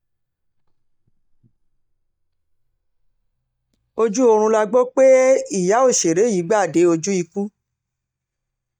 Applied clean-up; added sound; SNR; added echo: neural mask model DeepFilterNet 3.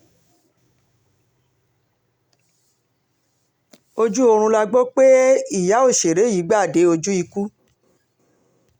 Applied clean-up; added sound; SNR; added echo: none; none; none; none.